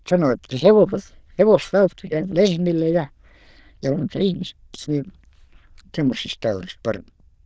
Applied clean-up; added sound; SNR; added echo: neural diffusion model UNIVERSE++.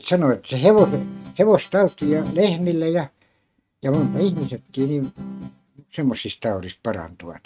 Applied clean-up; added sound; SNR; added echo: neural mask model RNNoise.